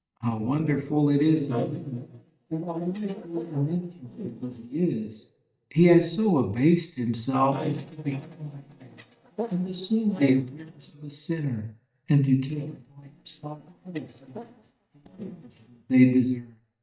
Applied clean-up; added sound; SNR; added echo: neural mask model DeepFilterNet 3.